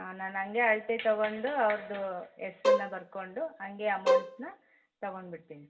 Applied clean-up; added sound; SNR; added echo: none; Bowed string instrument; -3 dB; reverberation time 0.2 s.